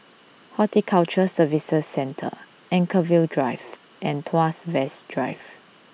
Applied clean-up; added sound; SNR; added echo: none; none; none; none.